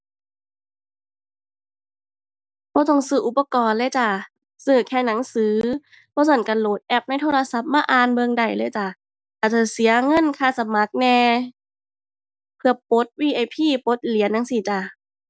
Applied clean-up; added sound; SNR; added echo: none; none; none; none.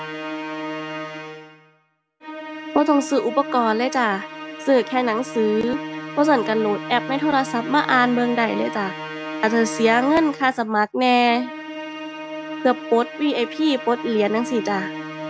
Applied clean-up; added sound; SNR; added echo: none; Musical instrument; 10 dB; none.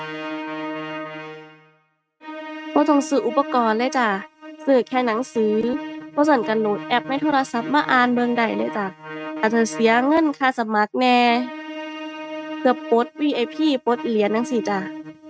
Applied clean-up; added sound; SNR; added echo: neural mask model RNNoise.